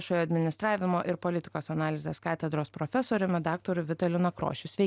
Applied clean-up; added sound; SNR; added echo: none; none; none; none.